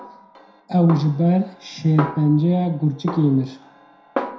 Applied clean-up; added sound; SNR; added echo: none; Snare drum; 12 dB; reverberation time 0.5 s.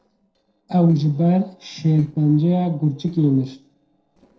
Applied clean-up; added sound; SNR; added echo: neural separator model SepFormer DNS4.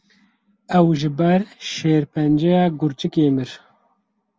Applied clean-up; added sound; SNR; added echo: none; none; none; none.